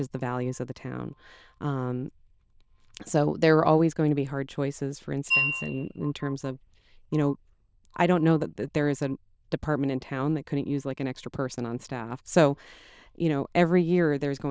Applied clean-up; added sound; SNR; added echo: neural diffusion model UNIVERSE++.